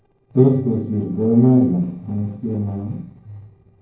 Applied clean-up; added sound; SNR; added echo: neural separator model SepFormer DNS4.